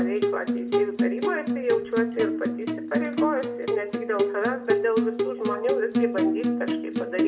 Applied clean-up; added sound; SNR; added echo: none; Acoustic guitar; -2 dB; reverberation time 0.7 s.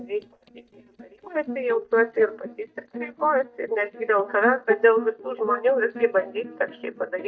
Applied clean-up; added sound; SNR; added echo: neural mask model DeepFilterNet 3.